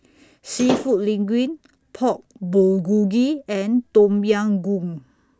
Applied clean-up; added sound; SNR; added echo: none; Slam / Wood; 5 dB; none.